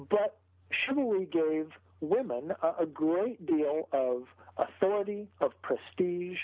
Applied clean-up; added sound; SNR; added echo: none; none; none; none.